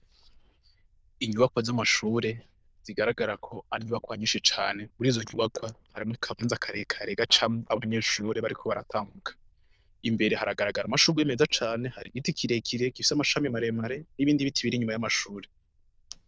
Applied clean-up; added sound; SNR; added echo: neural diffusion model UNIVERSE++.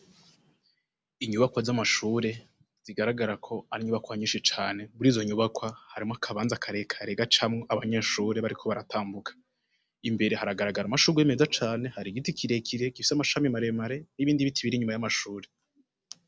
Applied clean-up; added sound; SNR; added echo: none; none; none; none.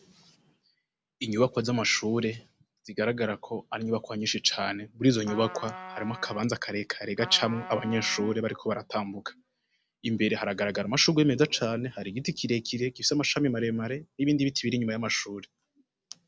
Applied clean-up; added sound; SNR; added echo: none; Trumpet; 14 dB; none.